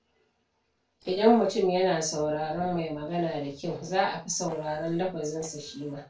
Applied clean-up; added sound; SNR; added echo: neural separator model SepFormer DNS4.